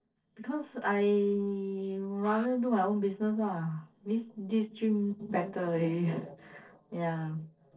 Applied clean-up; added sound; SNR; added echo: neural separator model SepFormer DNS4.